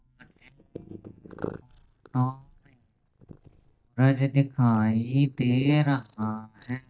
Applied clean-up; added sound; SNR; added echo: neural mask model DeepFilterNet 3.